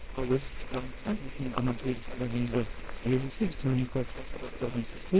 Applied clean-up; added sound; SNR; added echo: neural separator model SepFormer WHAMR!.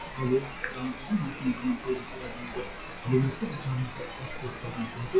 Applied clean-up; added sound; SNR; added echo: classical method WPE with log-MMSE.